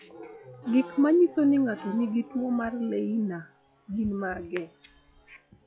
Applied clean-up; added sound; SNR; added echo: classical method log-MMSE.